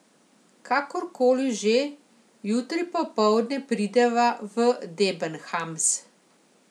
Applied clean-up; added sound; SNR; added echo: none; none; none; none.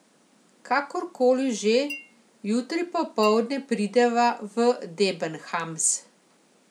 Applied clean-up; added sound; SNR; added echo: none; Chink, clink; 18 dB; none.